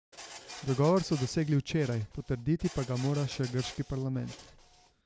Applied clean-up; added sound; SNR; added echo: none; Printer; 17 dB; none.